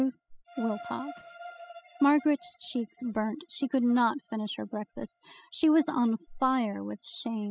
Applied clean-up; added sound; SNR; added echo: classical method spectral subtraction.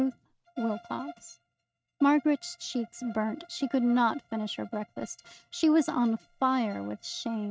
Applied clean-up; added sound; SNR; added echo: neural mask model RNNoise.